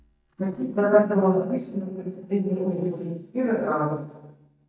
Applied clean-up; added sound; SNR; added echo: neural mask model DeepFilterNet 3.